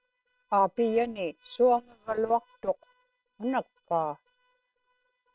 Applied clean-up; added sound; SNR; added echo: neural separator model SepFormer WHAM!.